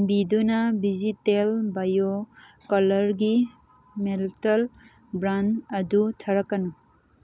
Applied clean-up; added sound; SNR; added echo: none; none; none; none.